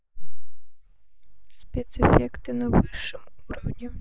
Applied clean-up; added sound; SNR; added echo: neural mask model Resemble Enhance denoiser.